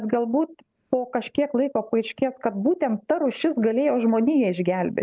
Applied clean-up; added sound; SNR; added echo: none; none; none; none.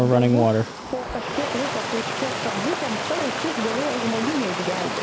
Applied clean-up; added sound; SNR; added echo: none; Stream; -4 dB; none.